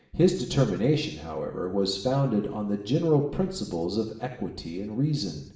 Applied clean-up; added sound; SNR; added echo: none; none; none; reverberation time 0.7 s.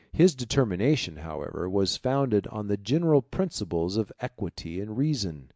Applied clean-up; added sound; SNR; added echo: none; none; none; none.